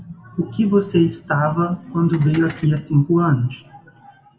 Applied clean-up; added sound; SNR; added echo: none; Dishes, pots, and pans; 19 dB; reverberation time 0.5 s.